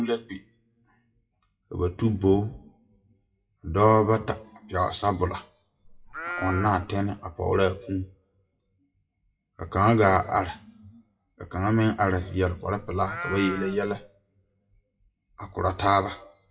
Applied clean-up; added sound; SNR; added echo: classical method WPE with log-MMSE.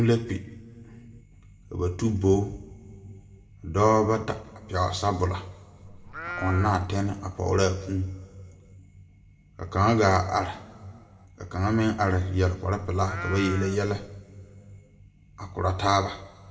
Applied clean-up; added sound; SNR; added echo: none; Livestock, farm animals, working animals; 10 dB; reverberation time 1.6 s.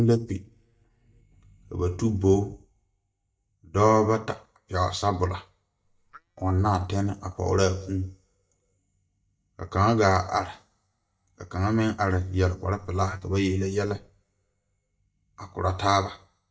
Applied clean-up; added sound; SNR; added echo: neural mask model DeepFilterNet 3.